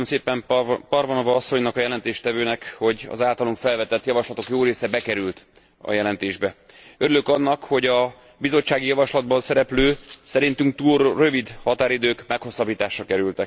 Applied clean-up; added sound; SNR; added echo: none; Rattle (instrument); 6 dB; none.